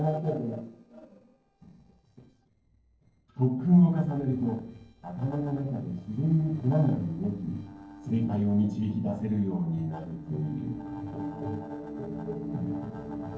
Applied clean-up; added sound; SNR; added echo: neural separator model SepFormer DNS4.